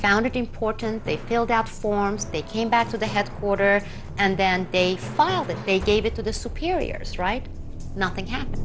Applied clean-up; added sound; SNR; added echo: none; none; none; none.